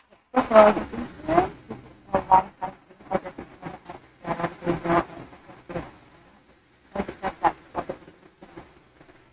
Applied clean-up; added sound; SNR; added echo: neural mask model RNNoise.